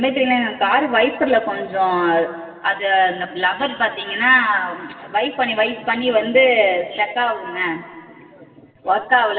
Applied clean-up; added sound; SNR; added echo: none; none; none; reverberation time 2.3 s.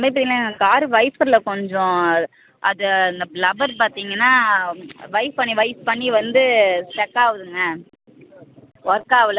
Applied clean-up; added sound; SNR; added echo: none; none; none; none.